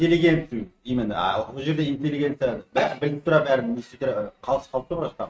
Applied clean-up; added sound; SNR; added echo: neural mask model RNNoise.